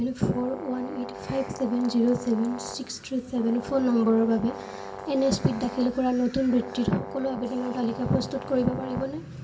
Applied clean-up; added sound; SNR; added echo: none; Brass instrument; 13 dB; reverberation time 0.6 s.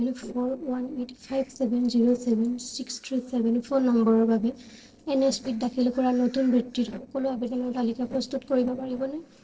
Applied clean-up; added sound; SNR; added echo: neural separator model SepFormer DNS4.